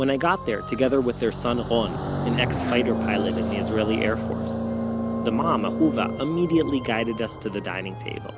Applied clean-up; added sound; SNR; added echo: none; Car passing by; 3 dB; none.